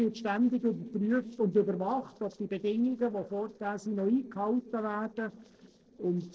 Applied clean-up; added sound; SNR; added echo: neural separator model SepFormer DNS4.